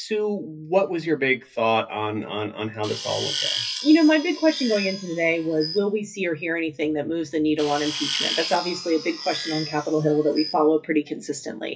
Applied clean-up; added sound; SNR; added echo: classical method WPE with log-MMSE.